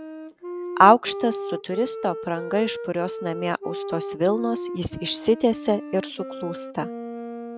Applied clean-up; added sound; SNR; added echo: none; Wind instrument, woodwind instrument; 9 dB; none.